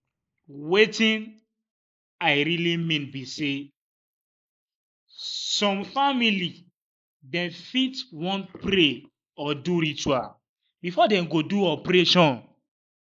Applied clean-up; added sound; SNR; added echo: neural mask model Resemble Enhance denoiser.